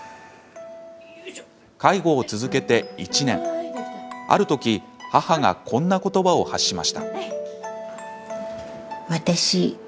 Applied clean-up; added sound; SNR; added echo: none; none; none; none.